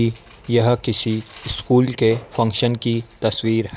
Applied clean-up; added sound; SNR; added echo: none; none; none; none.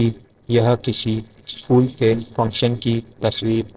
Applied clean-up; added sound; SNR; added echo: neural separator model SepFormer DNS4.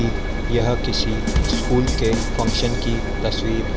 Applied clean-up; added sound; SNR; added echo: none; Drum kit + Engine; -3 dB; none.